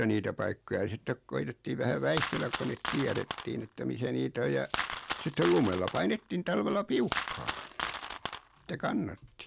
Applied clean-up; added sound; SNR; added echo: none; Coin (dropping); 4 dB; none.